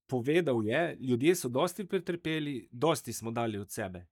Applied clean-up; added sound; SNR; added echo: neural mask model DeepFilterNet 3.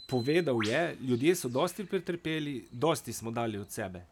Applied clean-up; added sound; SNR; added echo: none; Bird; 18 dB; none.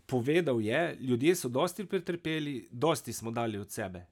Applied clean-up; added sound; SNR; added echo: none; none; none; none.